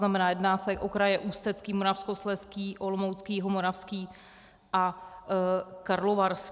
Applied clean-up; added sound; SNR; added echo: none; none; none; none.